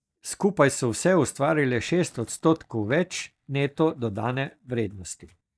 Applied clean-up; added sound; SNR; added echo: neural mask model DeepFilterNet 3.